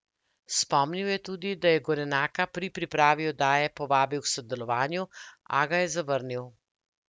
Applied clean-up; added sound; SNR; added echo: none; none; none; none.